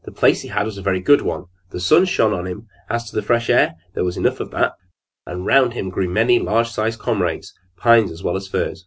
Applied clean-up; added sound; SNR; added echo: none; none; none; none.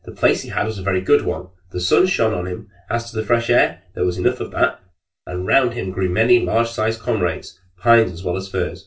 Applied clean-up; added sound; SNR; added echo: none; none; none; reverberation time 0.2 s.